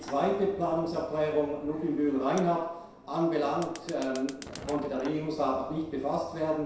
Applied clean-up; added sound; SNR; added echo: none; Fire; 19 dB; reverberation time 0.7 s.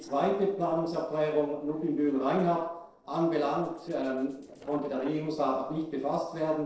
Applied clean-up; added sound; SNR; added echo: neural separator model SepFormer DNS4.